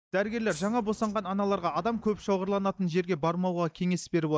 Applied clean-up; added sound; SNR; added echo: neural mask model DeepFilterNet 3.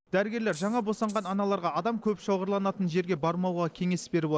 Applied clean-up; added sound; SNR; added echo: neural separator model SepFormer DNS4.